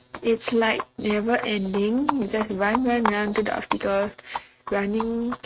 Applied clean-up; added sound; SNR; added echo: neural mask model RNNoise.